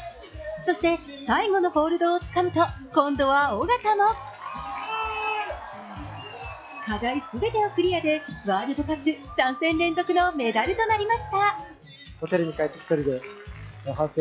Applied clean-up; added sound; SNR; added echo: classical method log-MMSE.